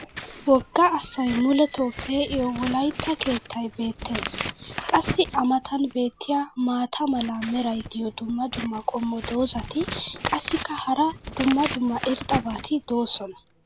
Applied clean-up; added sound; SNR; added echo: none; Scissors; 11 dB; none.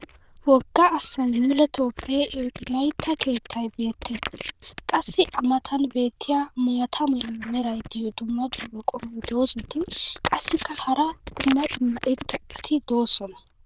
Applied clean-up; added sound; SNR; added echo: neural diffusion model UNIVERSE++.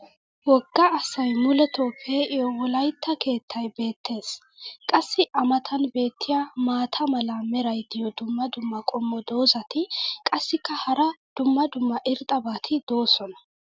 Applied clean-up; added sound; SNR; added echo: none; none; none; none.